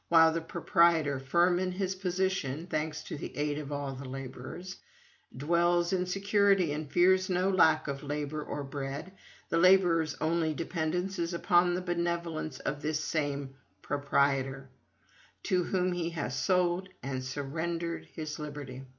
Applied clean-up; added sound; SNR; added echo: none; none; none; none.